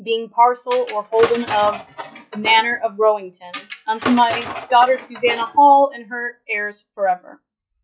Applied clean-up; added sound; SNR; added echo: classical method log-MMSE.